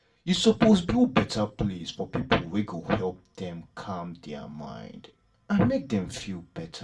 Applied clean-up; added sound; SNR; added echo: none; none; none; reverberation time 0.2 s.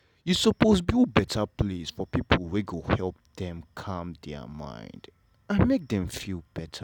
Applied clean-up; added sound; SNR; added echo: none; none; none; none.